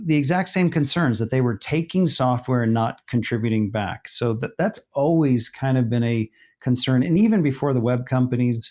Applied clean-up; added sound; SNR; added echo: none; none; none; none.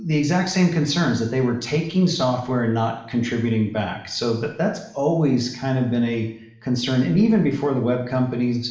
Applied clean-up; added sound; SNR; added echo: none; none; none; reverberation time 0.7 s.